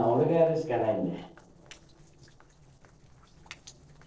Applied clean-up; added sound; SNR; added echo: neural separator model SepFormer DNS4.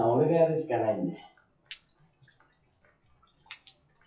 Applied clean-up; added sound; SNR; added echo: classical method WPE with log-MMSE.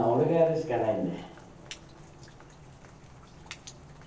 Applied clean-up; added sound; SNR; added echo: none; Rain; 20 dB; reverberation time 0.7 s.